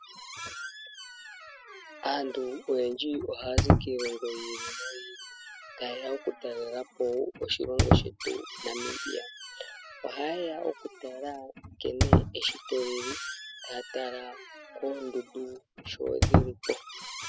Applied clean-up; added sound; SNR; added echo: classical method spectral subtraction.